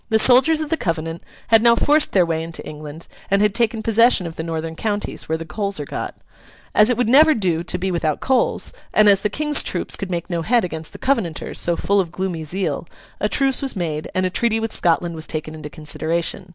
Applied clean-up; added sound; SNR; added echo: none; none; none; none.